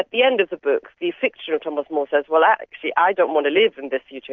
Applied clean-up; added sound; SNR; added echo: none; none; none; none.